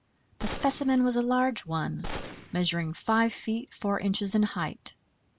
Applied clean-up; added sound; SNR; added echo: none; Gunshot, gunfire; 12 dB; none.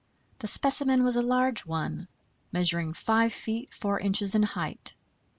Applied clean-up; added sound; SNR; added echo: none; none; none; none.